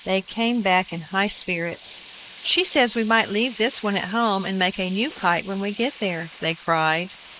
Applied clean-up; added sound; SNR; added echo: neural mask model Resemble Enhance denoiser.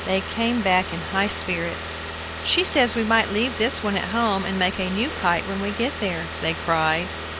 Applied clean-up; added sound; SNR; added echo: none; Car; 8 dB; none.